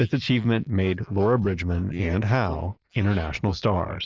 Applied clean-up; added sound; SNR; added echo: neural mask model Resemble Enhance denoiser.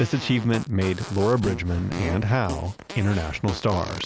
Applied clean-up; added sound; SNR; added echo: none; Fart; 12 dB; none.